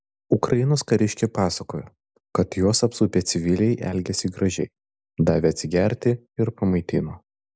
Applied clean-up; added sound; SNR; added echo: none; none; none; none.